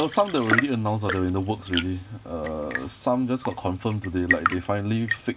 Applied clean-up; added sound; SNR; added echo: none; Tap / Fill (with liquid) / Trickle, dribble / Chirp, tweet / Engine; 5 dB; none.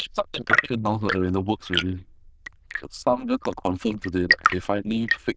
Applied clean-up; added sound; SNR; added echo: neural diffusion model UNIVERSE++.